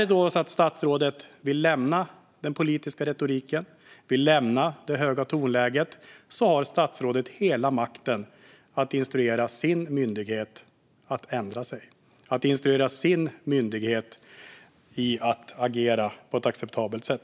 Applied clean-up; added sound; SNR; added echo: none; none; none; none.